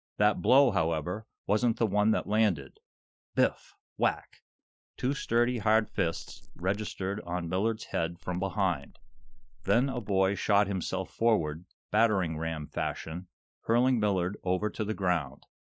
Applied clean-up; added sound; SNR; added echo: neural mask model Resemble Enhance denoiser.